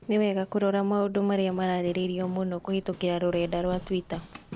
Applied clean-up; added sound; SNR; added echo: none; Hammer; 19 dB; none.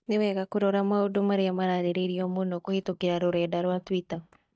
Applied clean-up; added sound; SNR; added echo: neural mask model DeepFilterNet 3.